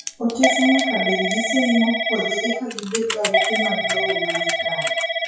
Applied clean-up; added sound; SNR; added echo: classical method WPE with log-MMSE.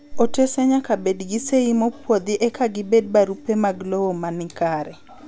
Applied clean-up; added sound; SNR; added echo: none; none; none; none.